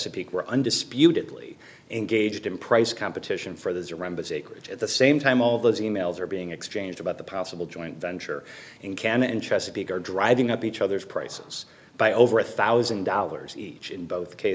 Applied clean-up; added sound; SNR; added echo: none; none; none; none.